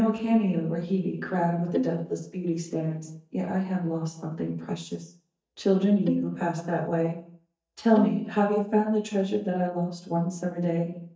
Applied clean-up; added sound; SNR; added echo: neural mask model DeepFilterNet 3.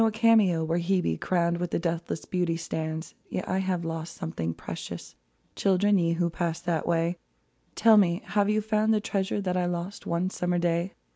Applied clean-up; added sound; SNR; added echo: none; none; none; none.